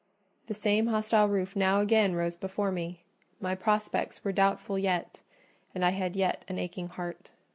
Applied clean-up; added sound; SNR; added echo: none; none; none; none.